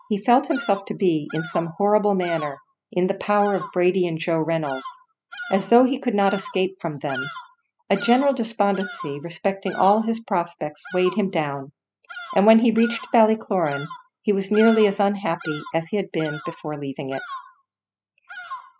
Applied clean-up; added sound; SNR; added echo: classical method spectral subtraction.